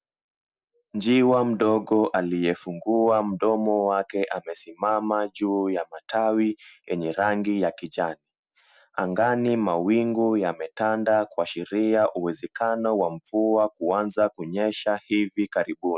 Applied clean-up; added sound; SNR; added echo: none; none; none; none.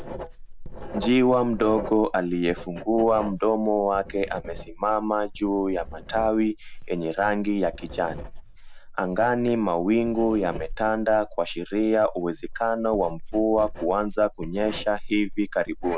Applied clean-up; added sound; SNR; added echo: none; Writing; 12 dB; none.